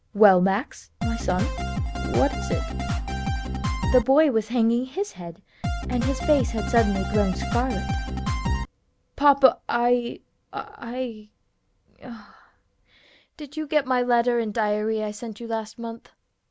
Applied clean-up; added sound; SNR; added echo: none; Drum kit; 1 dB; none.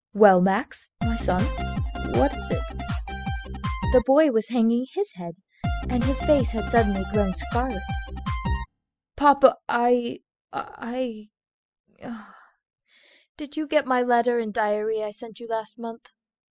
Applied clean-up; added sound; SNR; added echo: classical method spectral subtraction.